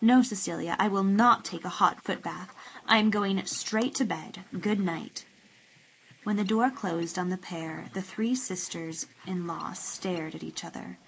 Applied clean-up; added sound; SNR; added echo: neural mask model Resemble Enhance denoiser.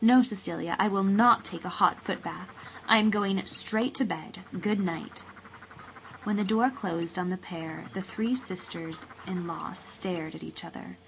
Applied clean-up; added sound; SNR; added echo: none; Bird; 20 dB; none.